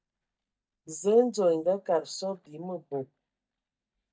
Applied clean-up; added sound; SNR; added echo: neural mask model DeepFilterNet 3.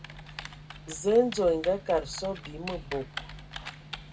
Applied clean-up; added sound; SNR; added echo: none; Typing; 12 dB; reverberation time 0.2 s.